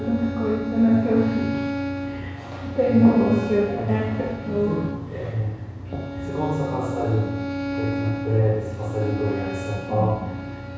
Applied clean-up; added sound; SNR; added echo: none; Bowed string instrument; 8 dB; reverberation time 1.1 s.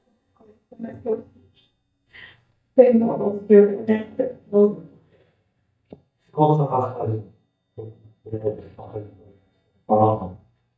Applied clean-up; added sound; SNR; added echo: neural mask model DeepFilterNet 3.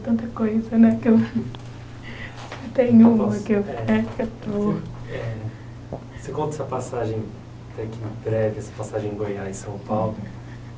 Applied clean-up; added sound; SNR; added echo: none; none; none; none.